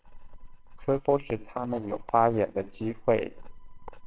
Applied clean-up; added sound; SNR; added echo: neural separator model SepFormer WHAMR!.